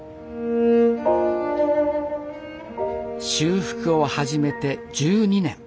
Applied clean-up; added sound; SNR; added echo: none; none; none; none.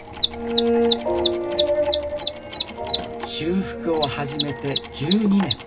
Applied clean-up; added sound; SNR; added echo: none; Mechanisms; 3 dB; reverberation time 0.4 s.